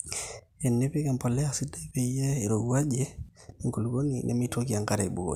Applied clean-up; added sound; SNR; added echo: none; none; none; none.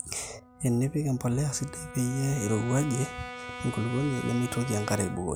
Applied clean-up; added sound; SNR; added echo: none; Brass instrument; 13 dB; none.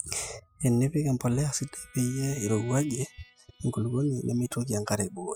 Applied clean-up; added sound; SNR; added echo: classical method spectral subtraction.